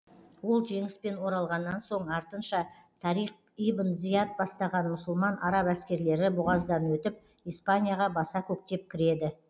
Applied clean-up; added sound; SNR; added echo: none; none; none; none.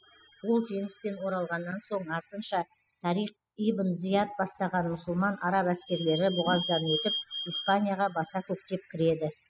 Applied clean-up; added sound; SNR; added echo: classical method spectral subtraction.